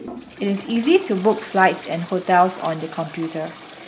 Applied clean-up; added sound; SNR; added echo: none; Toilet flush; 17 dB; none.